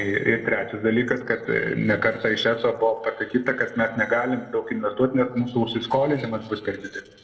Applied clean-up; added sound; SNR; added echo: neural separator model SepFormer DNS4.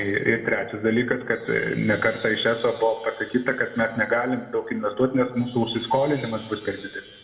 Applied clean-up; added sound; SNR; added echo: none; Wind chime; 10 dB; reverberation time 0.8 s.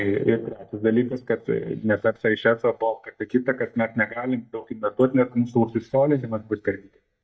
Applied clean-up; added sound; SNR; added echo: neural mask model DeepFilterNet 3.